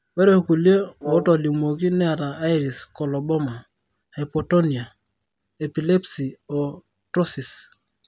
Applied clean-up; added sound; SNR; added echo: none; Brass instrument; 10 dB; none.